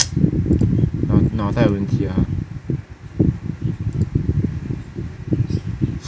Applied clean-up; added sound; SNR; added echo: none; none; none; none.